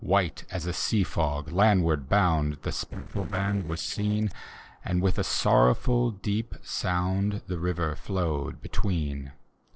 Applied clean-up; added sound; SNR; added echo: neural separator model SepFormer DNS4.